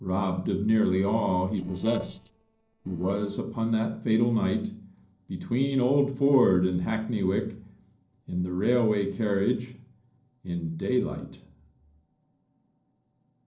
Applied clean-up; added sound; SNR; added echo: neural separator model SepFormer DNS4.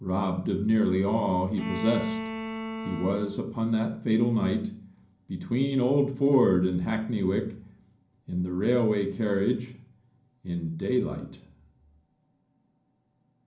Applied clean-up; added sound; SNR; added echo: none; Bowed string instrument; 8 dB; reverberation time 0.6 s.